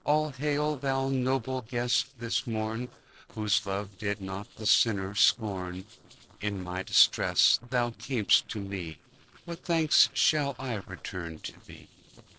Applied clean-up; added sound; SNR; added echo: neural separator model SepFormer DNS4.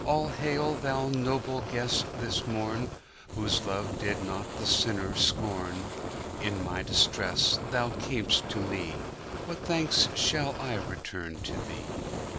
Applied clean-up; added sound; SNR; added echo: none; Fire; 5 dB; none.